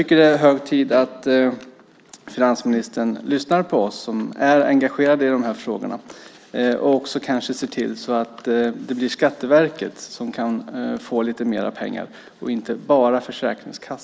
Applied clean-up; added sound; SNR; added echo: none; none; none; none.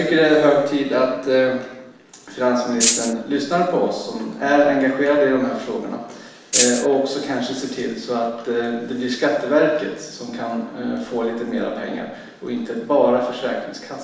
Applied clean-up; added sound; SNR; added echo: none; Rattle (instrument); -2 dB; reverberation time 0.9 s.